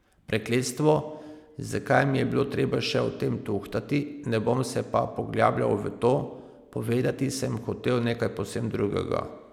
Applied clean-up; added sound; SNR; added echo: none; none; none; none.